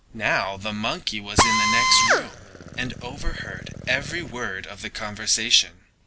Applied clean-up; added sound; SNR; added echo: none; Drill; -2 dB; none.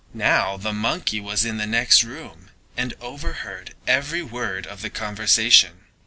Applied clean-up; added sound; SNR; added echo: none; none; none; none.